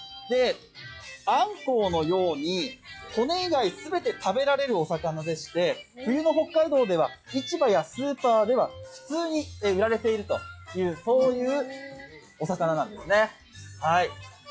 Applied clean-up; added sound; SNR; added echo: classical method log-MMSE.